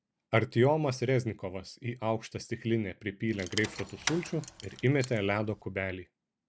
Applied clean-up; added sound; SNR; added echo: none; Rattle / Keys jangling; 11 dB; none.